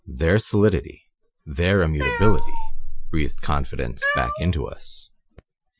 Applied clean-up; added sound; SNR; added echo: classical method Wiener filter.